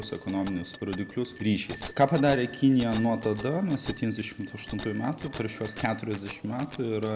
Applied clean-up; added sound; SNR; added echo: none; Bicycle bell; 4 dB; none.